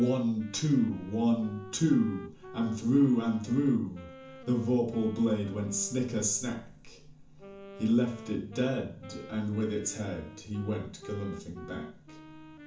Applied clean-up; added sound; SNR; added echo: none; Wind instrument, woodwind instrument; 18 dB; reverberation time 0.6 s.